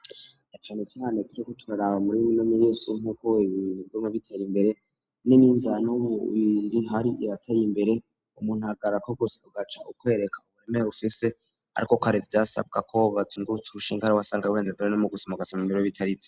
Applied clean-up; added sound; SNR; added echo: none; none; none; none.